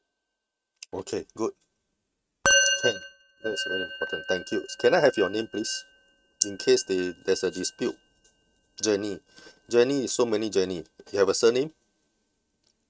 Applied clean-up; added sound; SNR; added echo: neural mask model RNNoise.